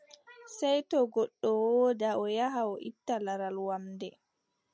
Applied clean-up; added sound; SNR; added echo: none; none; none; none.